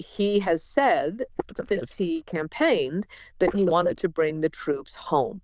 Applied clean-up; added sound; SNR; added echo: neural diffusion model UNIVERSE++.